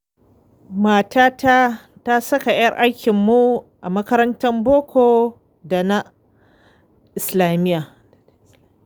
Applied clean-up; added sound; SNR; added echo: none; none; none; none.